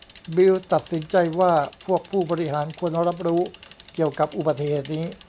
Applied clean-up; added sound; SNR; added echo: none; Bicycle; 19 dB; none.